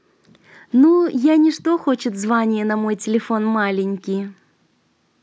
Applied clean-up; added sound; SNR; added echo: none; none; none; none.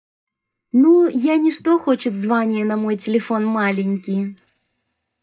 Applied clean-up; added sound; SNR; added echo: neural mask model DeepFilterNet 3.